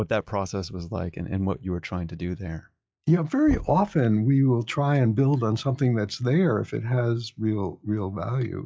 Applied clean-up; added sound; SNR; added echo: classical method log-MMSE.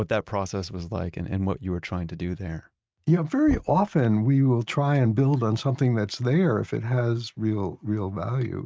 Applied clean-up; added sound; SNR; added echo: neural mask model RNNoise.